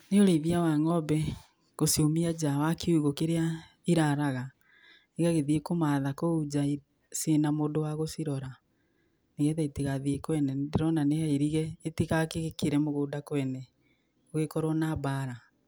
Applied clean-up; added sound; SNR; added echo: none; none; none; none.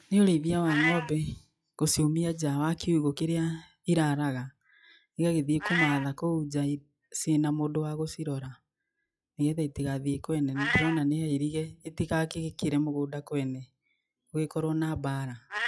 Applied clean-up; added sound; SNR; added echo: classical method log-MMSE.